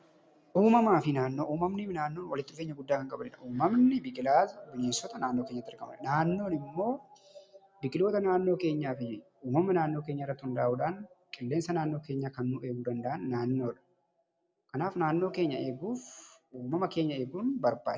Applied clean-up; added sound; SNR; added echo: none; none; none; none.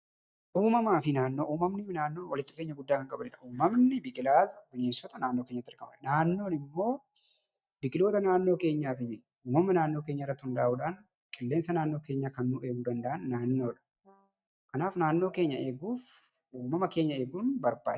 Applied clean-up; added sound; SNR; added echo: neural mask model DeepFilterNet 3.